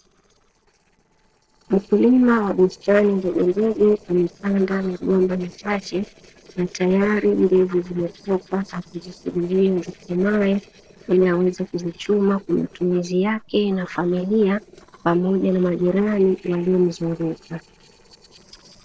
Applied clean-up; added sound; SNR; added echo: neural separator model SepFormer DNS4.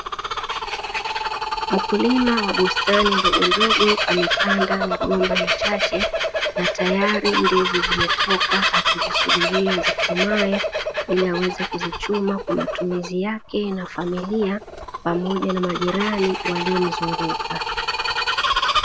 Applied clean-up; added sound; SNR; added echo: none; Bird vocalization, bird call, bird song; -1 dB; none.